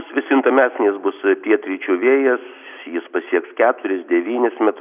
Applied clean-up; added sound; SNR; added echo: none; none; none; none.